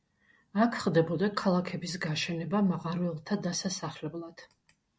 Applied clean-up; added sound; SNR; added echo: none; none; none; none.